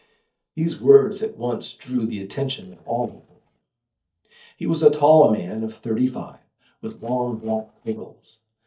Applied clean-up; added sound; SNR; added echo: neural mask model DeepFilterNet 3.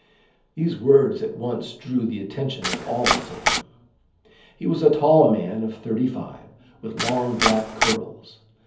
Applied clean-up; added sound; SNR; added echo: none; Domestic sounds, home sounds; 0 dB; reverberation time 0.7 s.